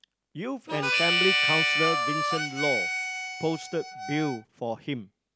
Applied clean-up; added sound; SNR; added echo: none; Harmonica; -4 dB; none.